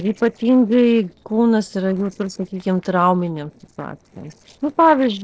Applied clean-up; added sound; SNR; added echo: neural separator model SepFormer DNS4.